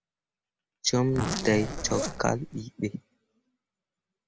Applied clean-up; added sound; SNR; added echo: none; Zipper (clothing); 3 dB; none.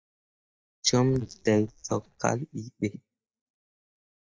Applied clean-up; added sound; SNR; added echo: neural mask model DeepFilterNet 3.